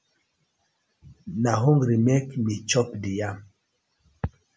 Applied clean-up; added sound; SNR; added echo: none; none; none; none.